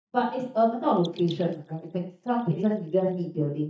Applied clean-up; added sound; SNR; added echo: neural mask model DeepFilterNet 3.